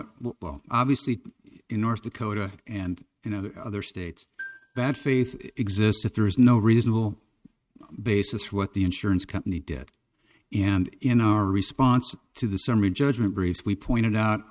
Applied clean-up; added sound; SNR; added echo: neural mask model RNNoise.